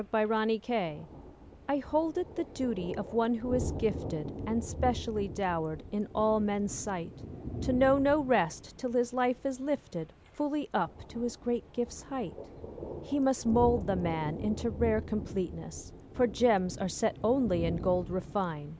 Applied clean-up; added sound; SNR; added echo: none; Thunder; 10 dB; none.